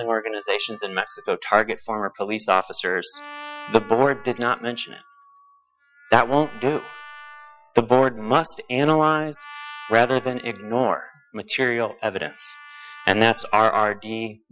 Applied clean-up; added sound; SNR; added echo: classical method Wiener filter.